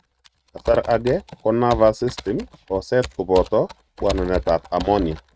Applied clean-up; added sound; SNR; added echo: neural mask model RNNoise.